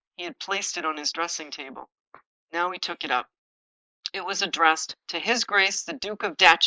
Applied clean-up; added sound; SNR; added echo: neural mask model Resemble Enhance denoiser.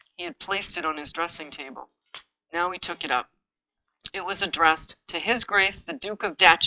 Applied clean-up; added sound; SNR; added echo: classical method log-MMSE.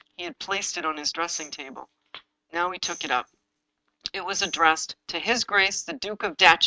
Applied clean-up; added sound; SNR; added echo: neural mask model RNNoise.